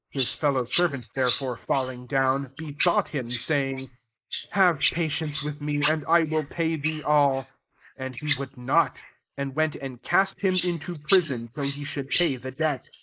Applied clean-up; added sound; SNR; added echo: neural mask model Resemble Enhance denoiser.